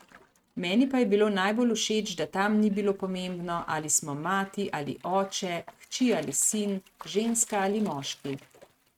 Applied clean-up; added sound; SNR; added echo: neural mask model RNNoise.